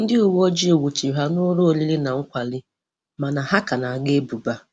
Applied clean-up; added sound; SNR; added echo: none; none; none; none.